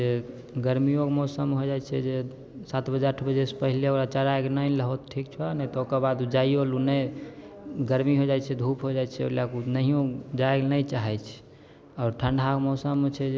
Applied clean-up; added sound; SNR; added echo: none; none; none; none.